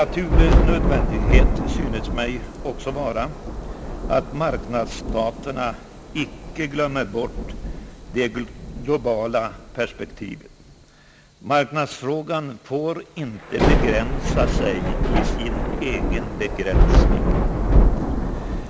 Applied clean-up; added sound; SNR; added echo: none; Thunder / Rain; -5 dB; none.